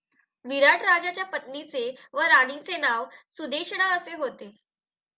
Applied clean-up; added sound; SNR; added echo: none; none; none; none.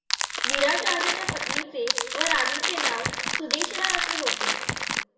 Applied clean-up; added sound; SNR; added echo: none; Crackle; -4 dB; reverberation time 1.6 s.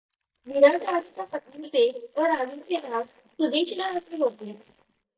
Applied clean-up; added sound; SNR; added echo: neural mask model DeepFilterNet 3.